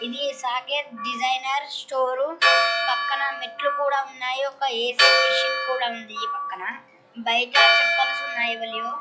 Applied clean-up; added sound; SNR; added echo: classical method log-MMSE.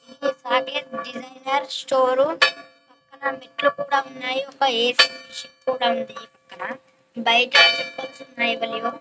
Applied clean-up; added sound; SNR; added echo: neural mask model RNNoise.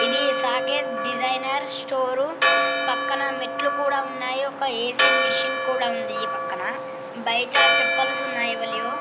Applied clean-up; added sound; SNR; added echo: none; Church bell; -3 dB; none.